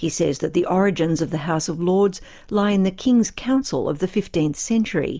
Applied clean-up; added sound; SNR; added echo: none; none; none; none.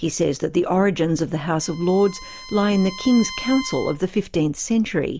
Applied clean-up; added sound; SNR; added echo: none; Bowed string instrument; 16 dB; none.